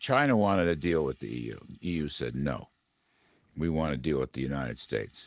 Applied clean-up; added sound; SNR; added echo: neural mask model Resemble Enhance denoiser.